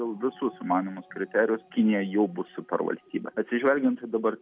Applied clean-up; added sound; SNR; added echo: none; none; none; none.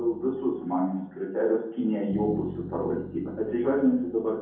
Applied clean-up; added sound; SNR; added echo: none; Bass guitar; 16 dB; reverberation time 0.7 s.